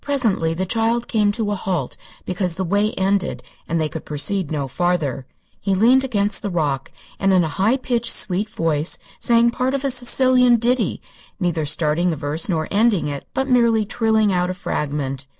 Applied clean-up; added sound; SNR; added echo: none; none; none; none.